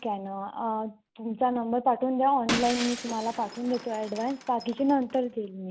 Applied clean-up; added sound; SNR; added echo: none; Shatter; 12 dB; none.